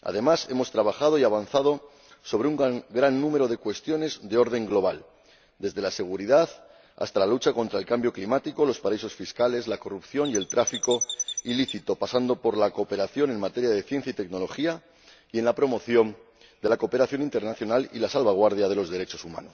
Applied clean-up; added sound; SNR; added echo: none; Chirp, tweet; 7 dB; none.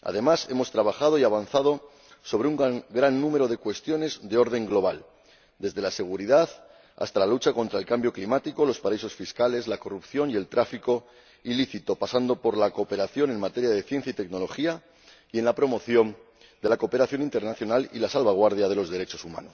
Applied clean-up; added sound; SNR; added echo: none; none; none; none.